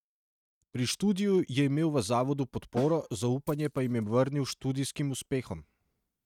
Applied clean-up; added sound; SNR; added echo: neural mask model RNNoise.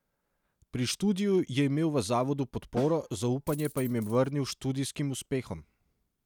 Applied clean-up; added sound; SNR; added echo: none; Snare drum + Coin (dropping); 15 dB; none.